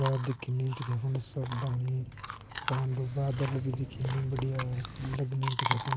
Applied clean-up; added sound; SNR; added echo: none; Chewing, mastication; 6 dB; none.